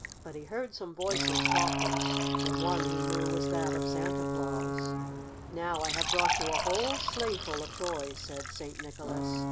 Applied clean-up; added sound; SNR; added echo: none; Fill (with liquid) / Trickle, dribble + Alarm / Ocean / Boat, Water vehicle; -4 dB; none.